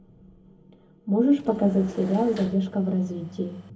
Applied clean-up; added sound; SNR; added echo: none; Engine / Mechanisms; 18 dB; reverberation time 0.3 s.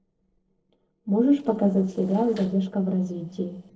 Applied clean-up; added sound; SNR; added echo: neural separator model SepFormer DNS4.